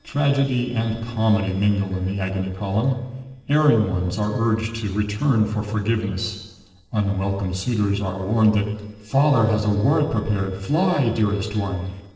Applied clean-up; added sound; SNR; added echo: neural separator model SepFormer DNS4.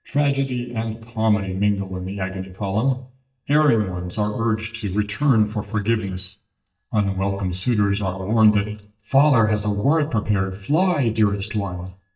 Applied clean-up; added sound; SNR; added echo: neural mask model DeepFilterNet 3.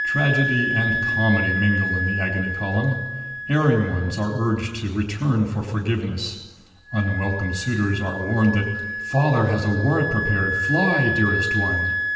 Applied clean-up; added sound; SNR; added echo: none; Wind instrument, woodwind instrument; 5 dB; reverberation time 1.2 s.